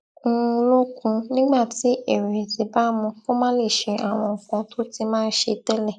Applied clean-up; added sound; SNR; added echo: neural mask model Resemble Enhance denoiser.